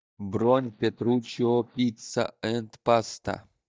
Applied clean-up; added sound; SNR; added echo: neural mask model DeepFilterNet 3.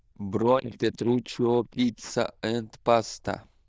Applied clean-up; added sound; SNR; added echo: neural diffusion model UNIVERSE++.